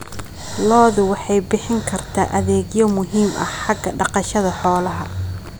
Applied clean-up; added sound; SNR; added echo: none; Breathing; 13 dB; none.